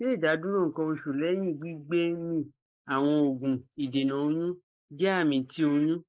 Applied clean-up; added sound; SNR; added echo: neural mask model Resemble Enhance denoiser.